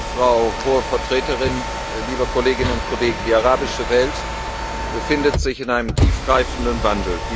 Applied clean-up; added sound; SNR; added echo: none; Mechanisms; 3 dB; none.